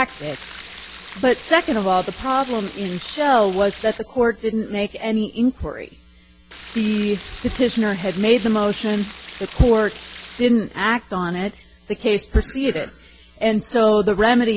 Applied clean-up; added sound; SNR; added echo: none; Stream; 18 dB; none.